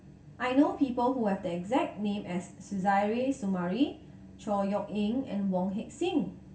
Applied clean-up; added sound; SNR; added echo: none; none; none; reverberation time 0.2 s.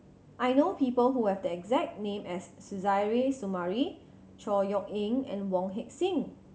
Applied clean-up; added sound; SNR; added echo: none; none; none; none.